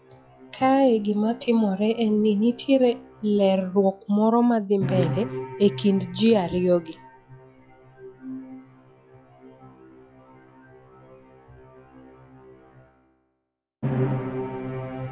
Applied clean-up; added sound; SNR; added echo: classical method log-MMSE.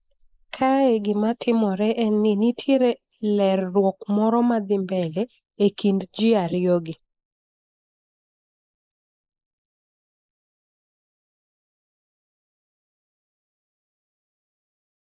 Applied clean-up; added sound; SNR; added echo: neural mask model Resemble Enhance denoiser.